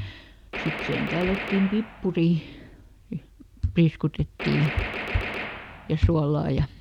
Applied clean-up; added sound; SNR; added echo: none; Gunshot, gunfire; 8 dB; none.